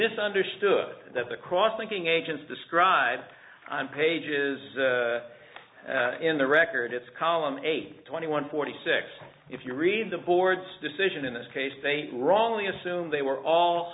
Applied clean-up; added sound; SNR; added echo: none; none; none; none.